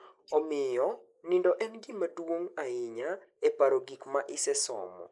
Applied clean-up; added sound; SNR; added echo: neural mask model Resemble Enhance denoiser.